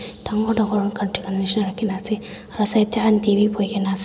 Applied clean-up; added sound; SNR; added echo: none; none; none; none.